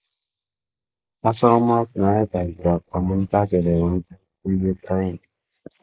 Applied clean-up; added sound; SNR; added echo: neural mask model Resemble Enhance denoiser.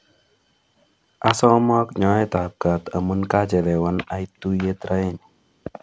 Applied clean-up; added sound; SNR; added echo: none; none; none; none.